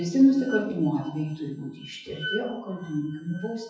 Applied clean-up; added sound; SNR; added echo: classical method WPE with log-MMSE.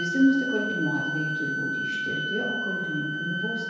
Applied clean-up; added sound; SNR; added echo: none; Wind instrument, woodwind instrument; 2 dB; reverberation time 1.2 s.